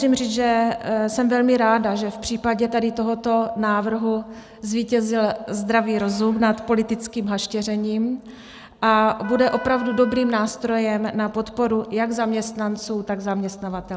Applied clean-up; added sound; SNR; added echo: none; Wind instrument, woodwind instrument; 16 dB; none.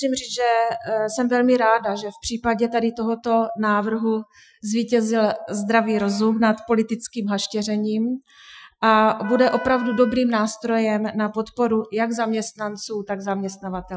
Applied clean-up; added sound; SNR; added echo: classical method Wiener filter.